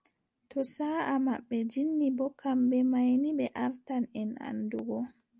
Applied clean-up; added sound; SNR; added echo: none; none; none; none.